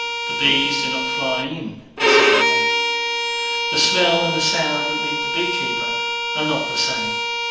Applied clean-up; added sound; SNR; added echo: none; Bowed string instrument; -4 dB; reverberation time 0.9 s.